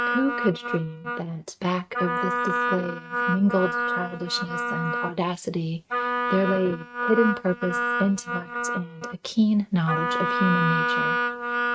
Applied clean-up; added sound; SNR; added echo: neural mask model RNNoise.